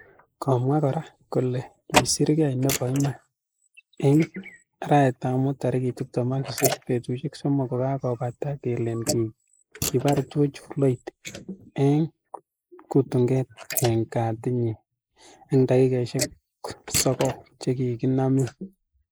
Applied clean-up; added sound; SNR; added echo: neural mask model Resemble Enhance denoiser.